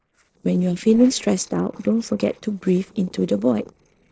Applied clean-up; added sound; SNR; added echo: neural separator model SepFormer DNS4.